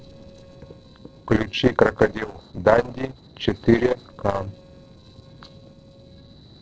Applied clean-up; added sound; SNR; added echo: neural separator model SepFormer DNS4.